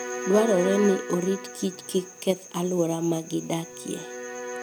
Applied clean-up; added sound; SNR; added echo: none; Bowed string instrument; 10 dB; none.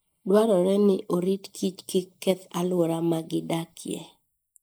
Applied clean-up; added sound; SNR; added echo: neural mask model Resemble Enhance denoiser.